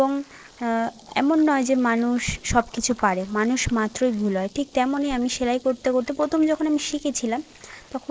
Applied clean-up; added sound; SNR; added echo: neural mask model Resemble Enhance denoiser.